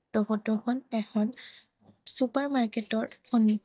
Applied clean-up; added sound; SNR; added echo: neural mask model DeepFilterNet 3.